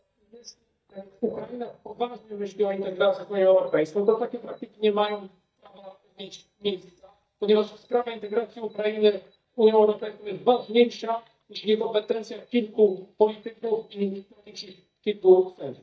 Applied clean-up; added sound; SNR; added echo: neural mask model DeepFilterNet 3.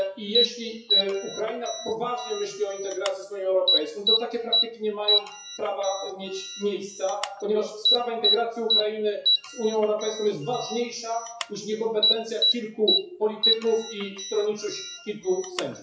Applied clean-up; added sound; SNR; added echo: classical method WPE with log-MMSE.